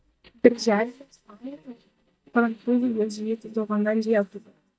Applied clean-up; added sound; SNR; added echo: neural mask model DeepFilterNet 3.